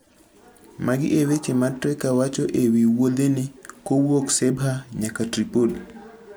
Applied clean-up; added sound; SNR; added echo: none; none; none; none.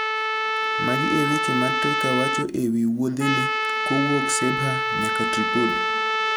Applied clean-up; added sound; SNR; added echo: none; Trumpet; -2 dB; none.